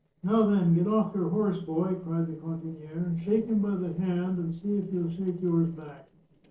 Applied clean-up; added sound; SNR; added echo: neural separator model SepFormer DNS4.